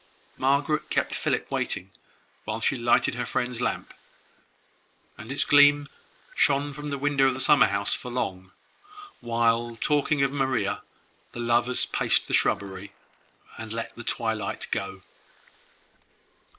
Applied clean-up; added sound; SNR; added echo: neural mask model Resemble Enhance denoiser.